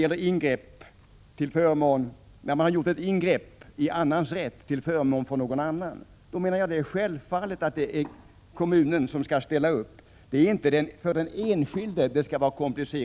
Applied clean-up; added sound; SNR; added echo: none; none; none; none.